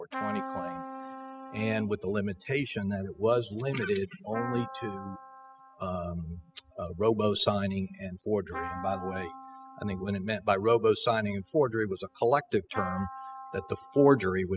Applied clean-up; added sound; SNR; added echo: classical method spectral subtraction.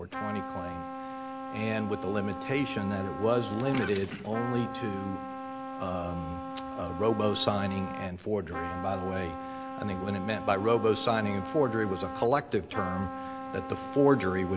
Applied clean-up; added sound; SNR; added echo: none; Trumpet; 8 dB; none.